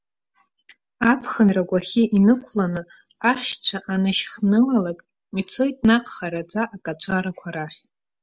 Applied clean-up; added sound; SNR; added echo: none; none; none; none.